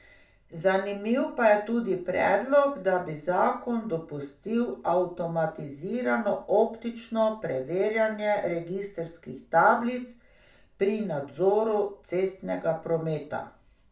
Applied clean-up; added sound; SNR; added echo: none; none; none; reverberation time 0.3 s.